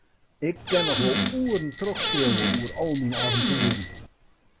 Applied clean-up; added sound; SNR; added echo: none; Squeak / Cupboard open or close + Bell; -4 dB; none.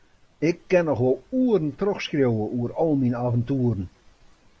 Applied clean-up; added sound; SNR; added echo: none; none; none; none.